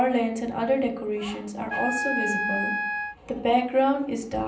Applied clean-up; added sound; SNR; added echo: none; Wind instrument, woodwind instrument; 4 dB; reverberation time 0.6 s.